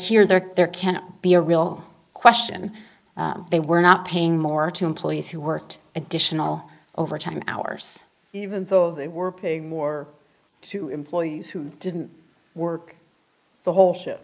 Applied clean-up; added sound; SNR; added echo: neural mask model Resemble Enhance denoiser.